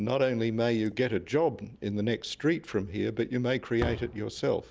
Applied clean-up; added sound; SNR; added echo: none; Slam; 16 dB; none.